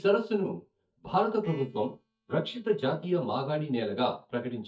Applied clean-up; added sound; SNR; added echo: neural mask model DeepFilterNet 3.